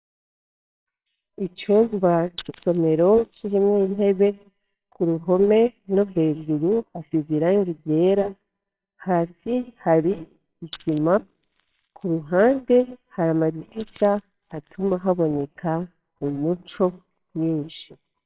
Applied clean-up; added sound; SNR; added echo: neural separator model SepFormer WHAMR!.